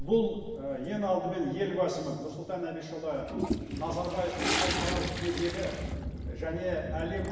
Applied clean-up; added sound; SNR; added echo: none; Toilet flush; 6 dB; reverberation time 1.3 s.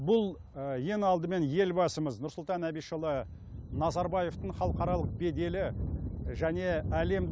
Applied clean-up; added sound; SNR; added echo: none; none; none; none.